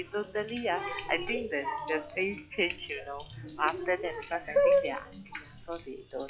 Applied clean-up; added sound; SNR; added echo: classical method log-MMSE.